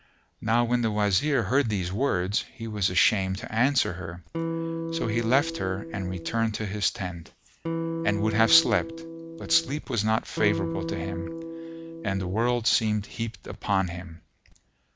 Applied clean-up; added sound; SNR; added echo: none; Electric guitar; 5 dB; none.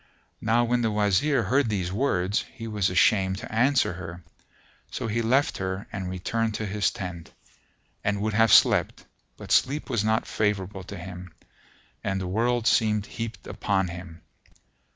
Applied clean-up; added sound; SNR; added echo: none; none; none; none.